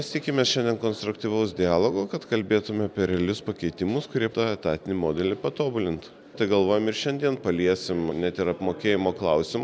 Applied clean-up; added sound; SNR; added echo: none; none; none; none.